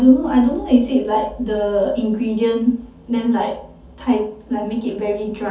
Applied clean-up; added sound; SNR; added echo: none; none; none; reverberation time 0.5 s.